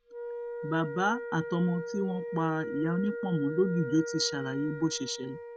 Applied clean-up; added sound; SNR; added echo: none; Wind instrument, woodwind instrument; 7 dB; none.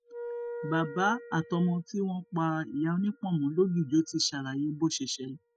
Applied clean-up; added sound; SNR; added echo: classical method spectral subtraction.